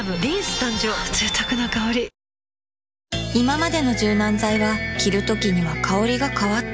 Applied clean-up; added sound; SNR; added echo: none; none; none; none.